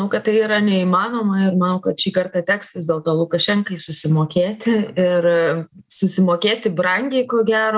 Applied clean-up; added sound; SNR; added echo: none; none; none; none.